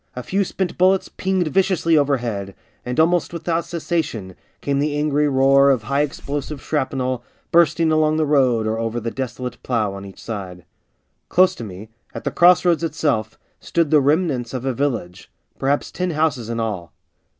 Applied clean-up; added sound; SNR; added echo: none; Fireworks; 13 dB; none.